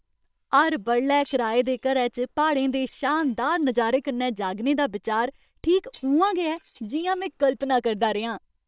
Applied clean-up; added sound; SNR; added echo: neural separator model SepFormer WHAM!.